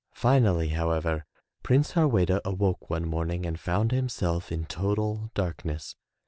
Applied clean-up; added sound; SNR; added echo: none; none; none; none.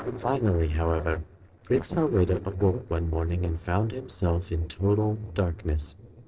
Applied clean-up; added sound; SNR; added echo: neural separator model SepFormer DNS4.